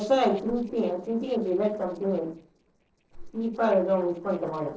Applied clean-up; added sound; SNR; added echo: neural separator model SepFormer DNS4.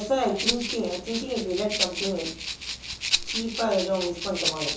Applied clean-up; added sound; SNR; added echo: none; Rattle (instrument); 2 dB; reverberation time 0.7 s.